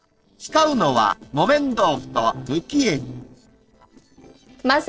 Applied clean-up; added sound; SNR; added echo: neural separator model SepFormer DNS4.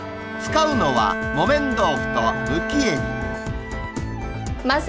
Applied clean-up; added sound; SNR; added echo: none; Bowed string instrument; 5 dB; none.